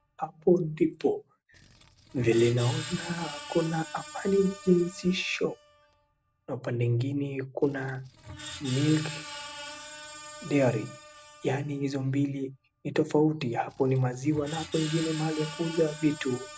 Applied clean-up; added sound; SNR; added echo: none; Screech; 15 dB; none.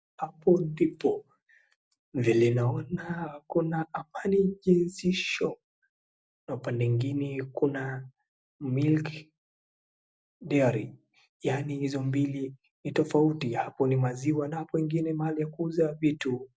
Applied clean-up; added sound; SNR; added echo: none; none; none; none.